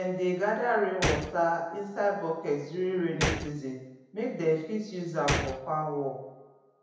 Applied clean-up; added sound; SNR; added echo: none; Gunshot, gunfire; 6 dB; reverberation time 0.9 s.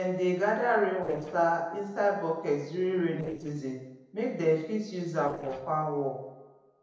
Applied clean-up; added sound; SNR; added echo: neural separator model SepFormer DNS4.